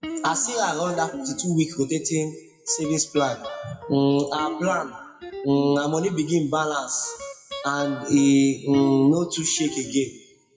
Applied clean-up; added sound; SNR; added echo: classical method WPE with log-MMSE.